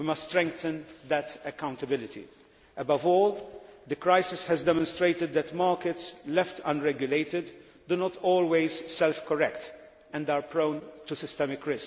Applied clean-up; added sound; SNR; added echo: none; none; none; none.